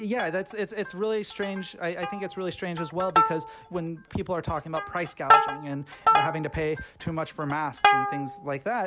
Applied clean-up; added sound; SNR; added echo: none; Plucked string instrument; -3 dB; none.